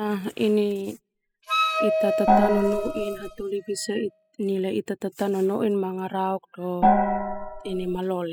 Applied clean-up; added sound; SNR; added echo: classical method spectral subtraction.